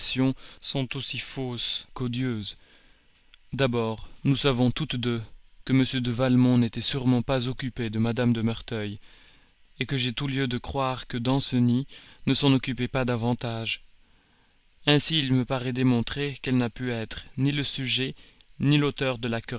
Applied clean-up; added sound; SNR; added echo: none; none; none; none.